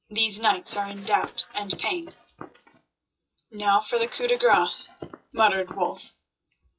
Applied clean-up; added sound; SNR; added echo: classical method WPE with log-MMSE.